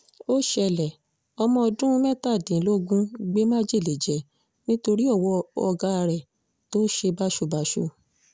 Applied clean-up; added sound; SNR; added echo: none; none; none; none.